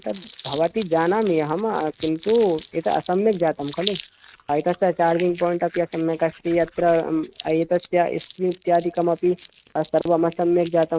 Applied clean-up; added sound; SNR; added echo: neural mask model RNNoise.